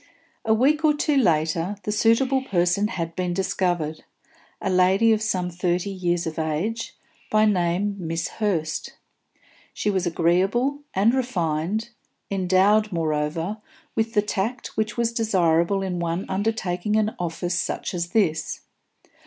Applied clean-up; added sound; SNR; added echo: none; none; none; none.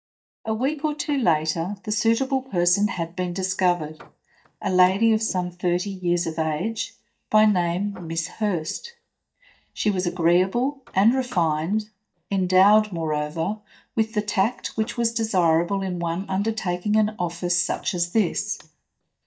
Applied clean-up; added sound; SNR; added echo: neural mask model DeepFilterNet 3.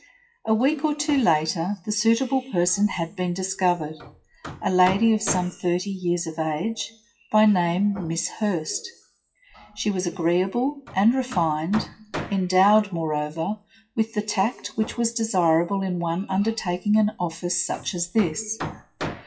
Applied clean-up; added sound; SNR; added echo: classical method WPE with log-MMSE.